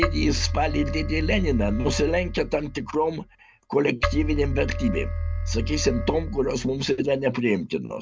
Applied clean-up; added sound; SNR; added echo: none; Keyboard (musical); 4 dB; none.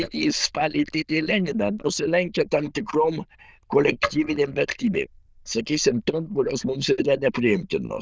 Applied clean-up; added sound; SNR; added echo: neural diffusion model UNIVERSE++.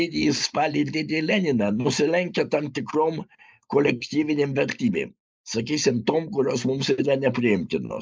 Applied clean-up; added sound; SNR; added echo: neural mask model Resemble Enhance denoiser.